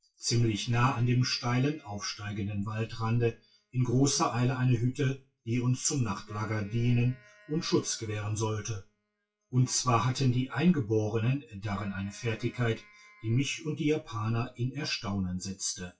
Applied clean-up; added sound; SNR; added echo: classical method WPE with log-MMSE.